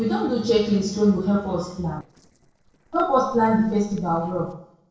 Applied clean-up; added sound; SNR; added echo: neural separator model SepFormer DNS4.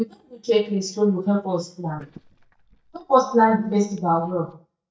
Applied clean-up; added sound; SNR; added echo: neural mask model DeepFilterNet 3.